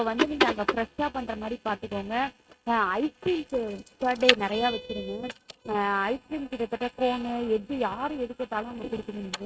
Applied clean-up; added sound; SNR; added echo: neural mask model RNNoise.